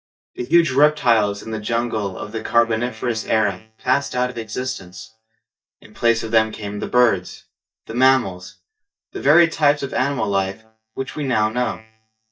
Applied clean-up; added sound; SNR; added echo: neural mask model DeepFilterNet 3.